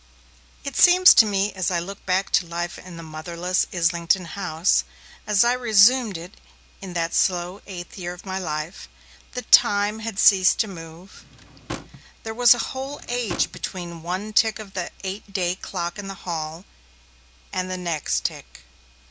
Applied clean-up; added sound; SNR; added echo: none; Drawer open or close / Wood; 13 dB; none.